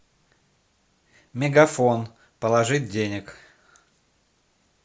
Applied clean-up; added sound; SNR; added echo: none; none; none; none.